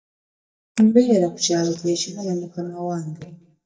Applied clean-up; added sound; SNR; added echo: neural mask model DeepFilterNet 3.